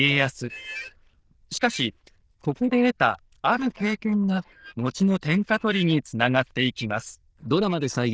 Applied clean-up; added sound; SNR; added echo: neural diffusion model UNIVERSE++.